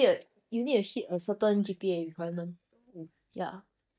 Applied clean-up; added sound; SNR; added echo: neural mask model DeepFilterNet 3.